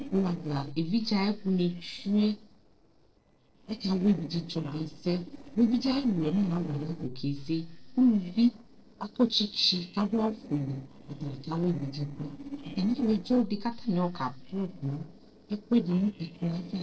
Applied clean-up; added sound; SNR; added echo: neural separator model SepFormer DNS4.